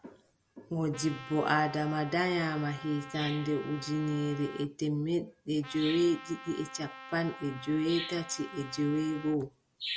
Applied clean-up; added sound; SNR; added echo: none; Trumpet; 16 dB; none.